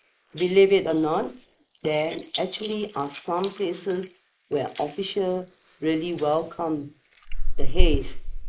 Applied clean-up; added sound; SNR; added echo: neural mask model Resemble Enhance denoiser.